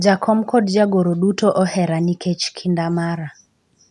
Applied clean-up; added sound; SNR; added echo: none; none; none; none.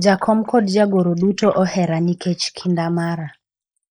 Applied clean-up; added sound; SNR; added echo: neural mask model Resemble Enhance denoiser.